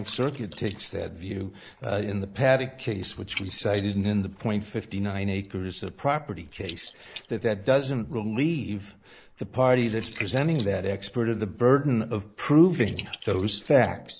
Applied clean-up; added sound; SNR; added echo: neural mask model Resemble Enhance denoiser.